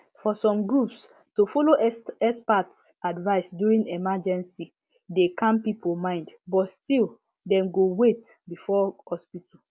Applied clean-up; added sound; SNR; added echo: none; none; none; none.